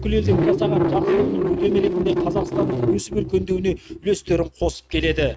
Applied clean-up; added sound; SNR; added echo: neural mask model RNNoise.